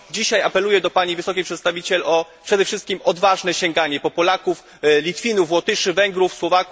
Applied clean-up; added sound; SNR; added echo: none; none; none; none.